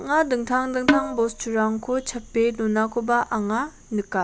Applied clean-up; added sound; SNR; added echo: none; Percussion; -1 dB; none.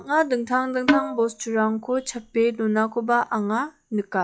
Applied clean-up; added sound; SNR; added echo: classical method log-MMSE.